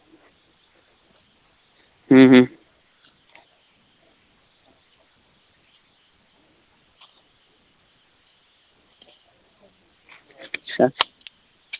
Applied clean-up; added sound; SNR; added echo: none; none; none; none.